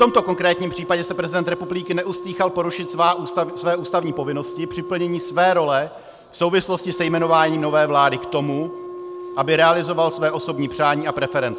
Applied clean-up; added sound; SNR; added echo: none; Wind instrument, woodwind instrument; 11 dB; none.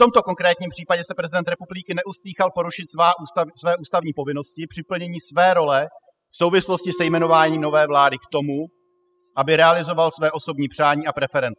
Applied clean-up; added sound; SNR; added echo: classical method spectral subtraction.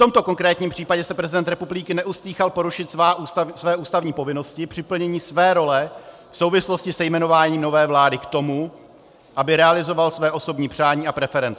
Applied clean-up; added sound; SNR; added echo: none; none; none; none.